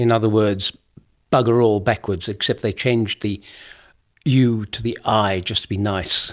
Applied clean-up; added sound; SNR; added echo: none; none; none; none.